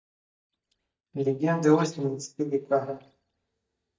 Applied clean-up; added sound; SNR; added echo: neural mask model DeepFilterNet 3.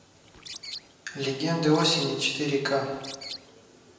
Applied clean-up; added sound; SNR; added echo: none; Bird; 14 dB; reverberation time 1.0 s.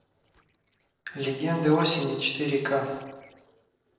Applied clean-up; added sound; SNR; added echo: neural separator model SepFormer DNS4.